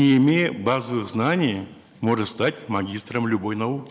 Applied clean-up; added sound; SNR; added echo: neural mask model Resemble Enhance denoiser.